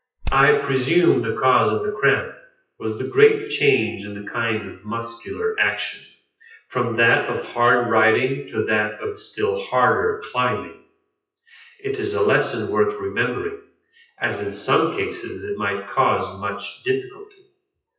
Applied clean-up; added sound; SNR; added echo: classical method WPE with log-MMSE.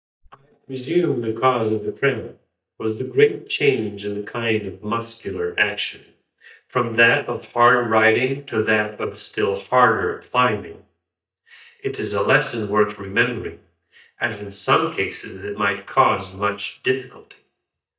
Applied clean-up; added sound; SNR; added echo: neural mask model DeepFilterNet 3.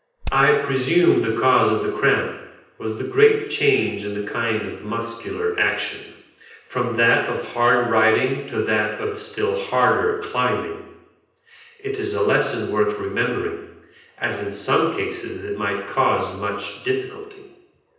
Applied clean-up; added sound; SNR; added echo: none; Hammer; 6 dB; reverberation time 0.9 s.